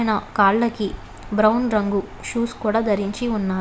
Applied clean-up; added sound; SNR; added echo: none; Water; 19 dB; none.